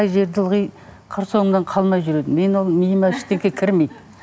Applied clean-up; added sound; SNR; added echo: none; none; none; none.